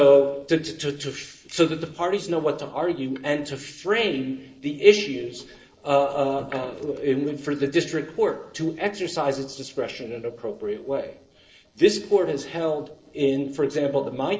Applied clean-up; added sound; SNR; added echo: neural separator model SepFormer DNS4.